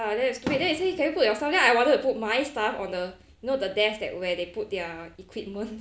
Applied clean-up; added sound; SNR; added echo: none; Fireworks; 18 dB; none.